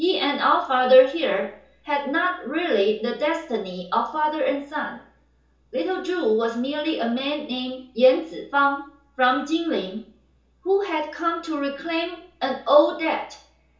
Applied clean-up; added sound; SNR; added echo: none; none; none; reverberation time 0.7 s.